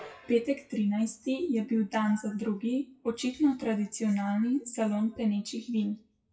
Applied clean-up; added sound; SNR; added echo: classical method WPE with log-MMSE.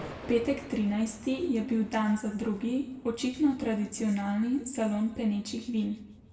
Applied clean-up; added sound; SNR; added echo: none; Thunder; 20 dB; reverberation time 0.8 s.